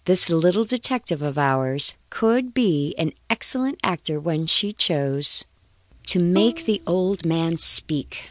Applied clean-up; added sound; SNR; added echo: none; Bowed string instrument; 11 dB; none.